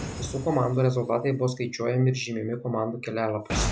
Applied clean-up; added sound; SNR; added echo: none; Boom; 9 dB; none.